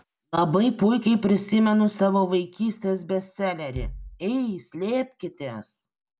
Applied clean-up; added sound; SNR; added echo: none; Bass drum; 15 dB; none.